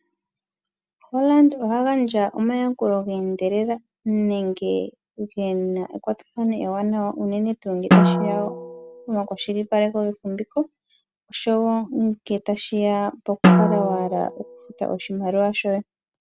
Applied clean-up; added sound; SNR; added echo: none; Drum; -2 dB; none.